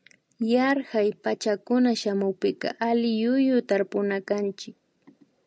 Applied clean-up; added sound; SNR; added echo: none; none; none; none.